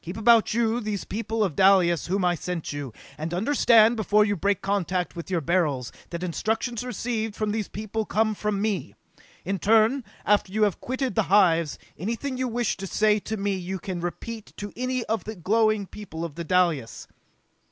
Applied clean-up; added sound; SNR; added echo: none; none; none; none.